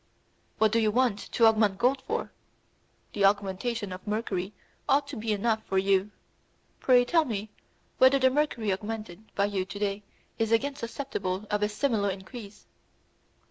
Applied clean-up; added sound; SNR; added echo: none; none; none; none.